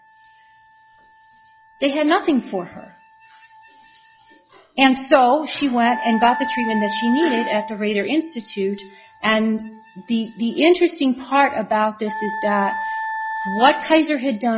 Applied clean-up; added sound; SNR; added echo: classical method log-MMSE.